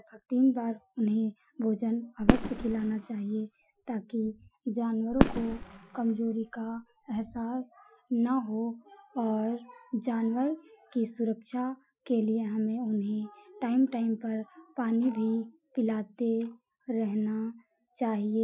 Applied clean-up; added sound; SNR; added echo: classical method Wiener filter.